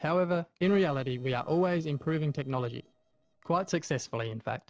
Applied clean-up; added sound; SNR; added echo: neural separator model SepFormer DNS4.